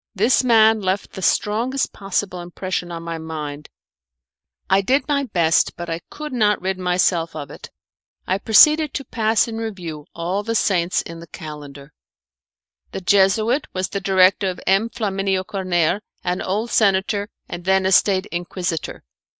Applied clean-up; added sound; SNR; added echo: neural mask model Resemble Enhance denoiser.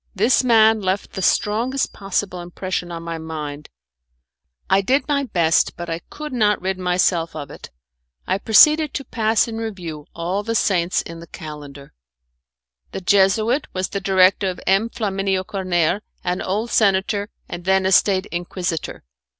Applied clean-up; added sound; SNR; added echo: none; Bell; 15 dB; none.